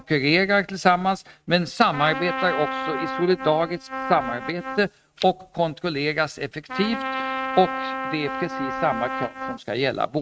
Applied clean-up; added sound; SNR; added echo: neural mask model RNNoise.